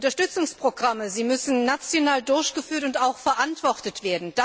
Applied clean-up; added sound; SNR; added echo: none; none; none; none.